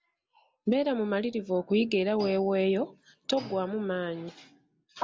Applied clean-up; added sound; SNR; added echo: none; none; none; none.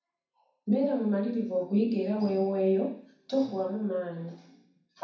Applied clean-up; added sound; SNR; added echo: none; none; none; reverberation time 0.6 s.